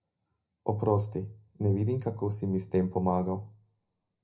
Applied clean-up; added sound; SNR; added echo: none; none; none; reverberation time 0.5 s.